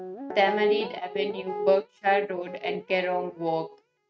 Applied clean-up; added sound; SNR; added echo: neural mask model RNNoise.